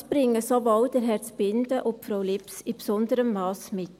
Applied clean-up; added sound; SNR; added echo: none; none; none; none.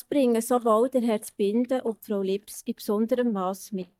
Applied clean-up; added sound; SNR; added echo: neural mask model DeepFilterNet 3.